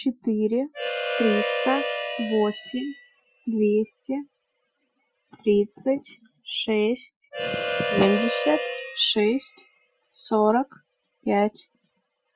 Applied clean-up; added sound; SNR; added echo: classical method Wiener filter.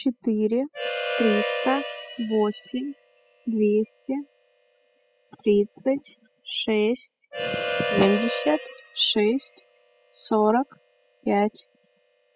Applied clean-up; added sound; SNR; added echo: classical method spectral subtraction.